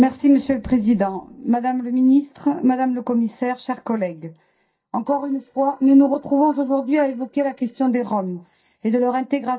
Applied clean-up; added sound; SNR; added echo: neural mask model DeepFilterNet 3.